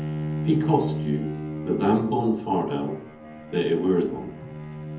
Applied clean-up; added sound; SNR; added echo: none; Bowed string instrument; 7 dB; reverberation time 0.7 s.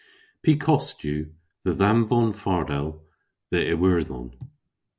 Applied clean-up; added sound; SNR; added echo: none; none; none; none.